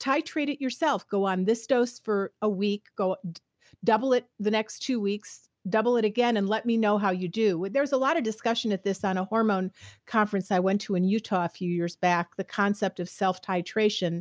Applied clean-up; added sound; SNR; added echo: none; none; none; none.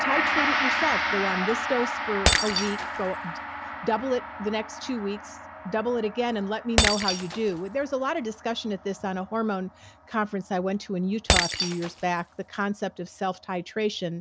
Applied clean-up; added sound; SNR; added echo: none; Shatter + Gong; 0 dB; none.